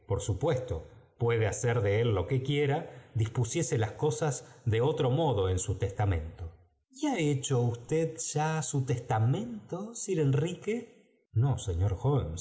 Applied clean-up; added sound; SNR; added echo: none; none; none; none.